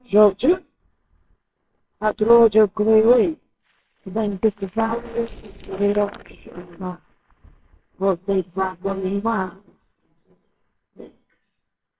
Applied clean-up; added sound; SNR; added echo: neural separator model SepFormer WHAMR!.